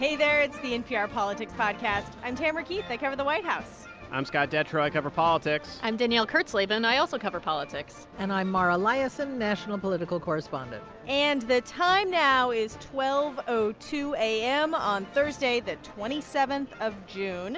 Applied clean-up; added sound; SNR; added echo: none; none; none; none.